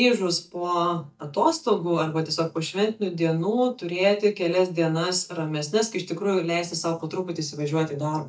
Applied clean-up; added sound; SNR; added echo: neural mask model DeepFilterNet 3.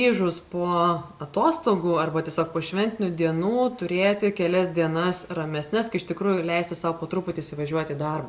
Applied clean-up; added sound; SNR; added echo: none; none; none; none.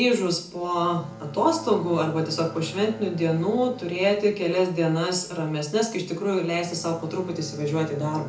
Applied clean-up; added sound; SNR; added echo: none; Bowed string instrument; 18 dB; reverberation time 0.4 s.